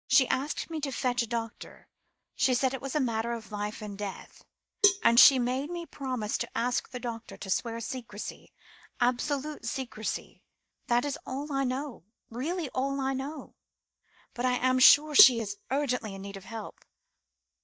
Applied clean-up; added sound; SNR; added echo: neural mask model DeepFilterNet 3.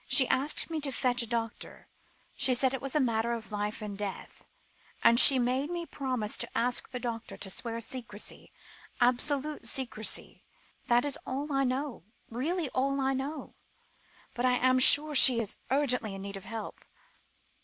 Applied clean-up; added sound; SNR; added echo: none; none; none; none.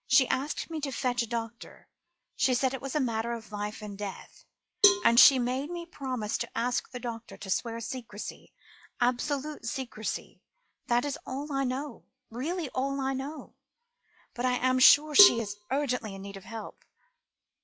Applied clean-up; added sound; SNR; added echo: classical method log-MMSE.